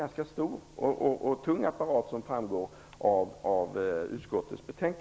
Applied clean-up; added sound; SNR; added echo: none; none; none; none.